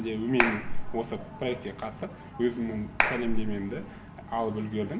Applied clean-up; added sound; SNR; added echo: none; Clapping; -3 dB; reverberation time 0.7 s.